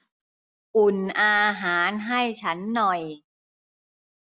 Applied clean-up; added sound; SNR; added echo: none; none; none; none.